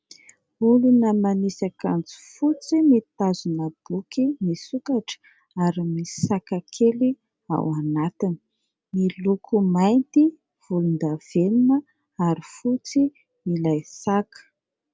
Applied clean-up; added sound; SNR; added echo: none; none; none; none.